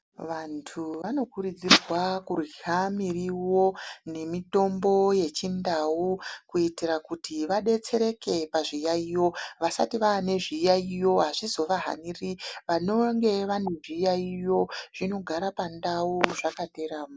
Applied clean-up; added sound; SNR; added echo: none; none; none; none.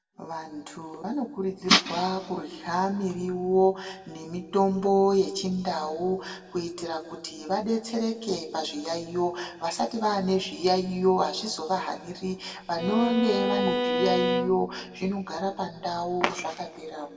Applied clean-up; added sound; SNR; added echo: none; Bowed string instrument; 1 dB; reverberation time 1.5 s.